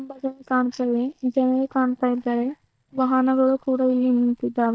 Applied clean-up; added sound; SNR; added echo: neural mask model DeepFilterNet 3.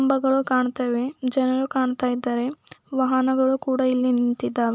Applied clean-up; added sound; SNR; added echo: none; none; none; none.